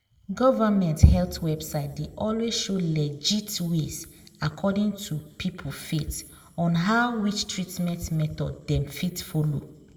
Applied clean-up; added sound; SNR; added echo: none; none; none; reverberation time 1.1 s.